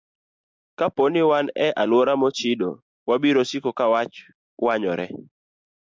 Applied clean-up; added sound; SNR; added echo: none; none; none; none.